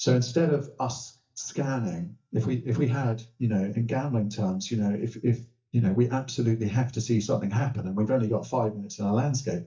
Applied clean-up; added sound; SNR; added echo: neural mask model DeepFilterNet 3.